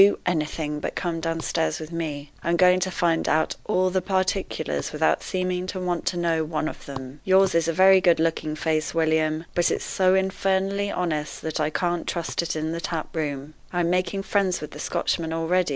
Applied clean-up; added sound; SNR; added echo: none; none; none; none.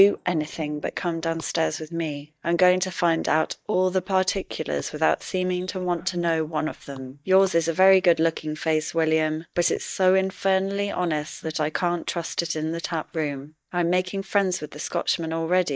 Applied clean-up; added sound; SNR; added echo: neural mask model DeepFilterNet 3.